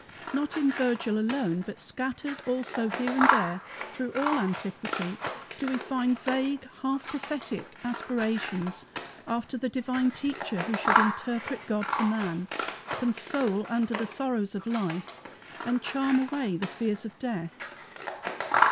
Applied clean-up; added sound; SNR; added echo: none; Scissors; 3 dB; none.